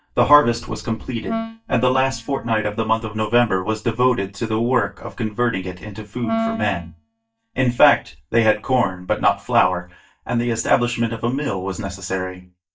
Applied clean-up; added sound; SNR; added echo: neural mask model DeepFilterNet 3.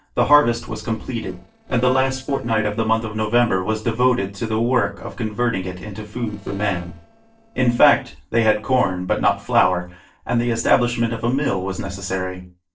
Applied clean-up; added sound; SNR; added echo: neural separator model SepFormer DNS4.